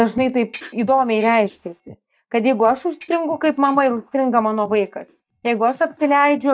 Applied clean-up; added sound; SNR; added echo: neural mask model DeepFilterNet 3.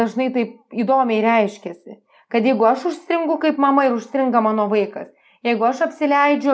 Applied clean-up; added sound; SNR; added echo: none; none; none; none.